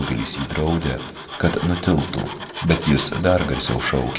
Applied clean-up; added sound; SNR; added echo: none; Tools; 12 dB; reverberation time 1.1 s.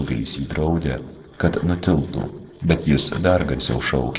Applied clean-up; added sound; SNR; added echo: neural separator model SepFormer DNS4.